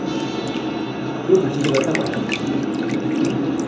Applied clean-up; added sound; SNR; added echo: none; Bathtub (filling or washing); 14 dB; reverberation time 0.6 s.